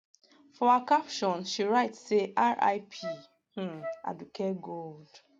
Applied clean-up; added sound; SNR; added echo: none; Wind instrument, woodwind instrument; 12 dB; none.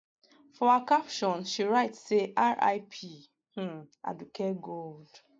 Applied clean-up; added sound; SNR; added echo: neural mask model Resemble Enhance denoiser.